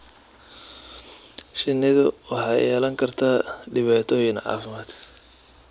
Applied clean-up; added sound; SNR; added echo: none; none; none; none.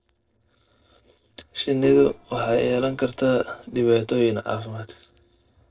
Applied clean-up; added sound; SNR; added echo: neural separator model SepFormer DNS4.